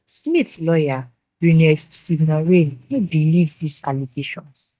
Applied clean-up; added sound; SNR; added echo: neural mask model DeepFilterNet 3.